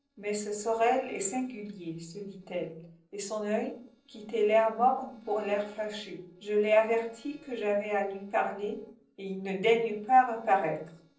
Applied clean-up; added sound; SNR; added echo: neural separator model SepFormer DNS4.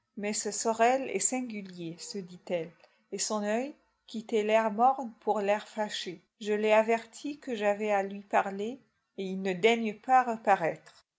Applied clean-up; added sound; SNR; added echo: none; none; none; none.